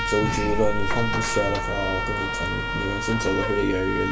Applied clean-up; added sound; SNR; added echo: none; Trumpet + Sliding door; 1 dB; none.